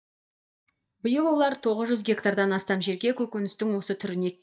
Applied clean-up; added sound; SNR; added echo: neural mask model DeepFilterNet 3.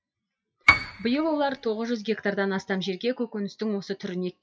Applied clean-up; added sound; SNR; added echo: classical method WPE with log-MMSE.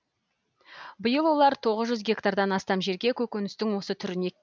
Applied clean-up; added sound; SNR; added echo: none; none; none; none.